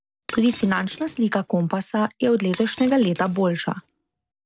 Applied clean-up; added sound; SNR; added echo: none; Shatter; 16 dB; none.